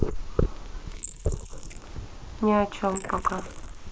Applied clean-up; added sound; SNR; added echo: neural mask model Resemble Enhance denoiser.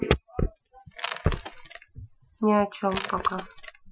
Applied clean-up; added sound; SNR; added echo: classical method Wiener filter.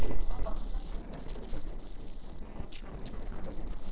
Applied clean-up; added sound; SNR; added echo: neural separator model SepFormer DNS4.